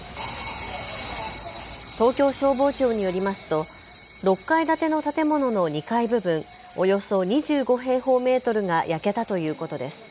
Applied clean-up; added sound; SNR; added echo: none; none; none; none.